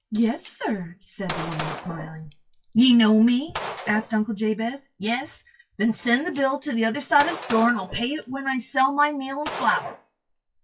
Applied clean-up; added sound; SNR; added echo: classical method WPE with log-MMSE.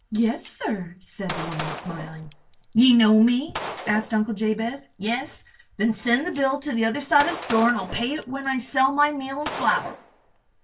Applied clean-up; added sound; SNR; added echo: none; Gunshot, gunfire; 14 dB; reverberation time 0.2 s.